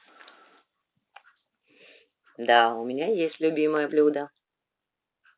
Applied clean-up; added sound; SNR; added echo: none; none; none; none.